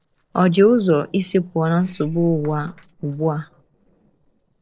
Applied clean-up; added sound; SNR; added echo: neural separator model SepFormer DNS4.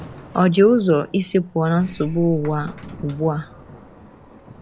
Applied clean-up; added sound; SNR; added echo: none; Sliding door + Rain; 18 dB; none.